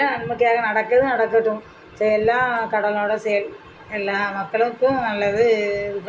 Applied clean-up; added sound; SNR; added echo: none; none; none; reverberation time 0.2 s.